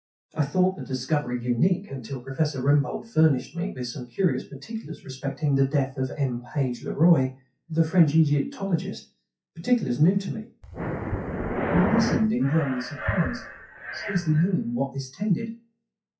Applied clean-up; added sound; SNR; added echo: classical method WPE with log-MMSE.